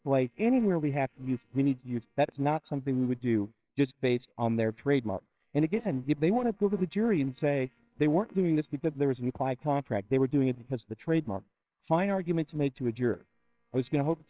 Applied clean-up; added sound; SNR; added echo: neural separator model SepFormer WHAMR!.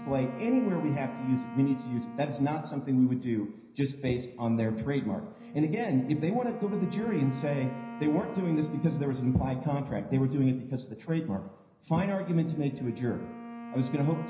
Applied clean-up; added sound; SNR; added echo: none; Wind instrument, woodwind instrument; 14 dB; reverberation time 0.9 s.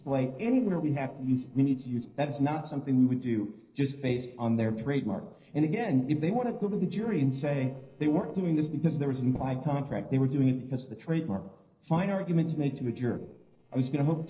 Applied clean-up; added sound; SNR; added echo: neural separator model SepFormer DNS4.